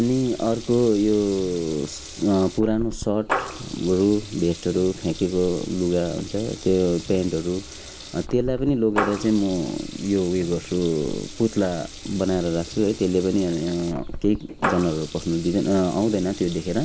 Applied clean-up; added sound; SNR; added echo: none; Water tap, faucet / Liquid; 11 dB; none.